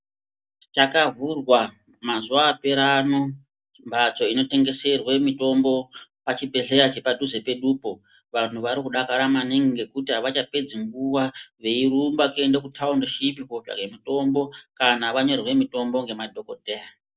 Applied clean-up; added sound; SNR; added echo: none; none; none; none.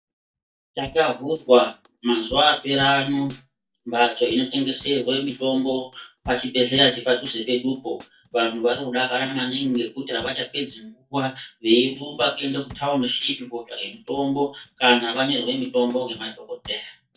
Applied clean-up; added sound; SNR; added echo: neural mask model DeepFilterNet 3.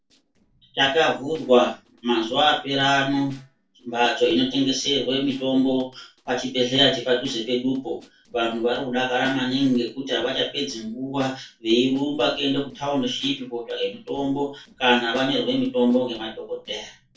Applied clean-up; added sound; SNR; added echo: neural separator model SepFormer DNS4.